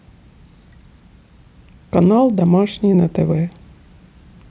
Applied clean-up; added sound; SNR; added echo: none; none; none; none.